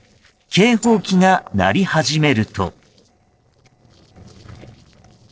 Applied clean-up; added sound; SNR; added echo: neural separator model SepFormer DNS4.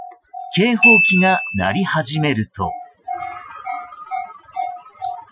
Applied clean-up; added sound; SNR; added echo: classical method Wiener filter.